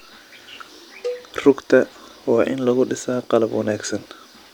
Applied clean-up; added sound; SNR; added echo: none; Cowbell; 14 dB; none.